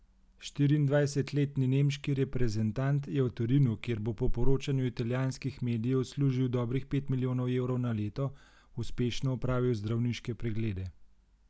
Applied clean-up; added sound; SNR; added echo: none; none; none; none.